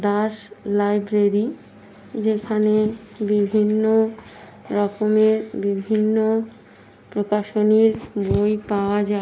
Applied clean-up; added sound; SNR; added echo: none; none; none; none.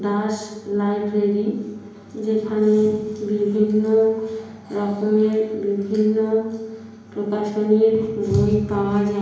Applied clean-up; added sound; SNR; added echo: none; none; none; reverberation time 1.0 s.